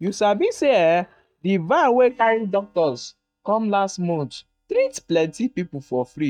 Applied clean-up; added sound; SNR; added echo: neural mask model DeepFilterNet 3.